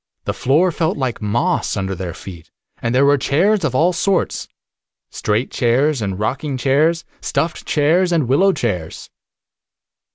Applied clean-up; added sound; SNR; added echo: none; none; none; none.